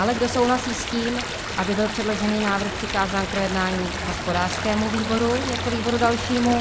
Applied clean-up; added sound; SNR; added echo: none; Stream; 5 dB; none.